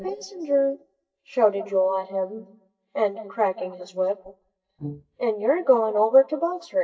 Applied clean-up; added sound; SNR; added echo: neural mask model DeepFilterNet 3.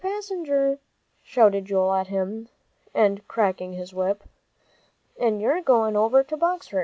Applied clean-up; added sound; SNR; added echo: none; none; none; none.